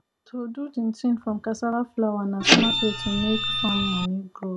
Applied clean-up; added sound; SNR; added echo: none; Printer; -3 dB; none.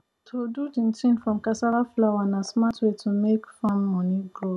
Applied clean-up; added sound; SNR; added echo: none; none; none; none.